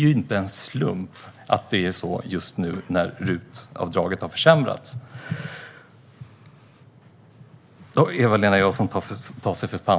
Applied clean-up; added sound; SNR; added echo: none; none; none; none.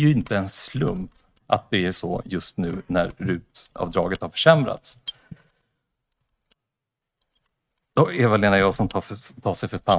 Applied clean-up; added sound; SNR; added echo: neural mask model RNNoise.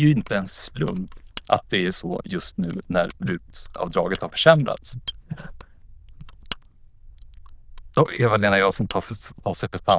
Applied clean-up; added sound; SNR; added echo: neural diffusion model UNIVERSE++.